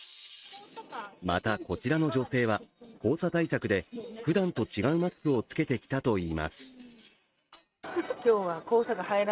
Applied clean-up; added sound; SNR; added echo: neural mask model RNNoise.